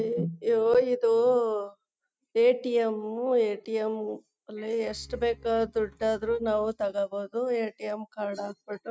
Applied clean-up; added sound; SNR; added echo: neural mask model RNNoise.